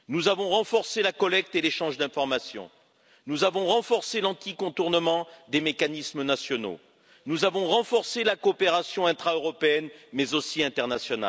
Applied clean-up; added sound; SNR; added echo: none; none; none; none.